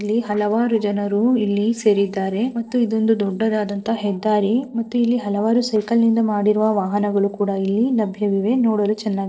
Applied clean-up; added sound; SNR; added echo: neural separator model SepFormer DNS4.